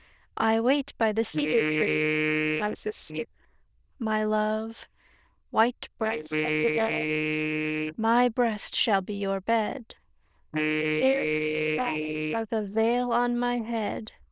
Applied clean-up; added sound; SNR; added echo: neural diffusion model UNIVERSE++.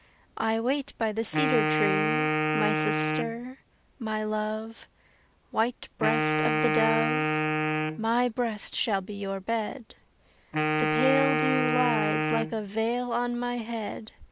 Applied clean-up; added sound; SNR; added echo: none; Wind instrument, woodwind instrument; -2 dB; none.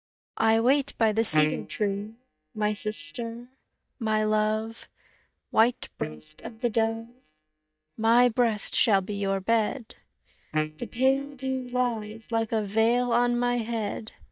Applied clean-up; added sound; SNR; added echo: neural mask model DeepFilterNet 3.